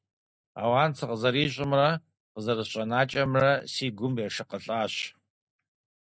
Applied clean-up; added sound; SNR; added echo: none; none; none; none.